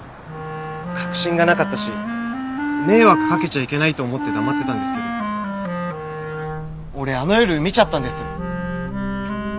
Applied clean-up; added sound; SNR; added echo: none; Wind instrument, woodwind instrument; 4 dB; none.